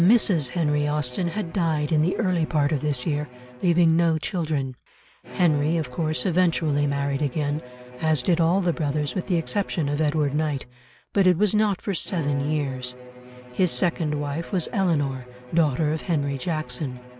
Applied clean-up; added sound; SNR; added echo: none; Bowed string instrument; 18 dB; none.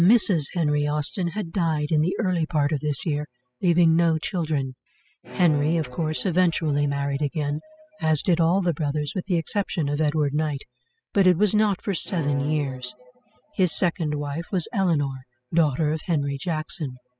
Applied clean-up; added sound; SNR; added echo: classical method spectral subtraction.